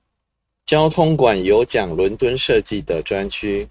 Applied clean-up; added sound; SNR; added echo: neural mask model RNNoise.